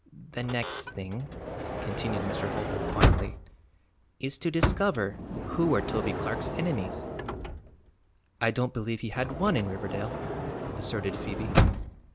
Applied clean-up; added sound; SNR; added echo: none; Sliding door / Motor vehicle (road); -1 dB; none.